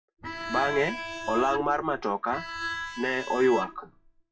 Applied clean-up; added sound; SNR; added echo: classical method WPE with log-MMSE.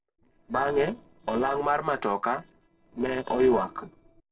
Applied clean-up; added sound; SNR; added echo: neural separator model SepFormer DNS4.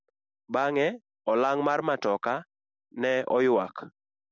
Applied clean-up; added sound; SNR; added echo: none; none; none; none.